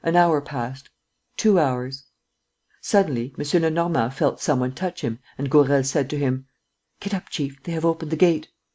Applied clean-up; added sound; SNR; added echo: none; none; none; none.